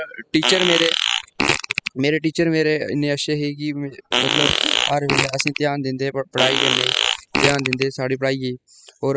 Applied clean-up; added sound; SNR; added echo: classical method spectral subtraction.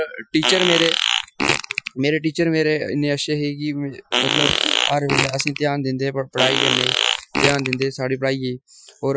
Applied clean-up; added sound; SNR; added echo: classical method Wiener filter.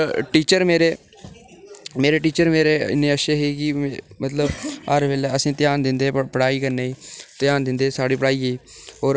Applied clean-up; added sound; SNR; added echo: none; none; none; none.